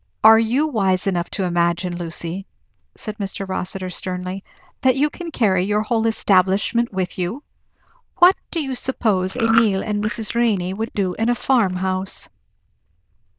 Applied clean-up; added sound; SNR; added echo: neural diffusion model UNIVERSE++.